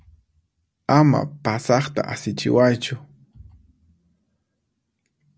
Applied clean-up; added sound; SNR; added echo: none; none; none; none.